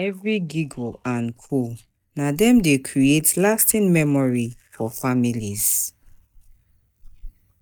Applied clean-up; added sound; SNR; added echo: neural mask model DeepFilterNet 3.